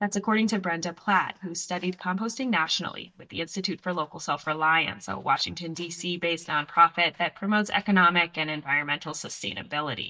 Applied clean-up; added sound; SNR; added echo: neural mask model DeepFilterNet 3.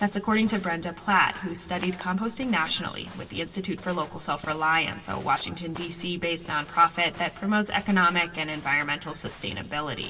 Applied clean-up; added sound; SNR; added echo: none; Walk, footsteps; 19 dB; reverberation time 1.7 s.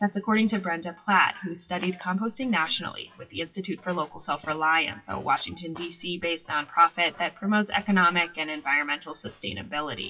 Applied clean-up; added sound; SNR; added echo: classical method WPE with log-MMSE.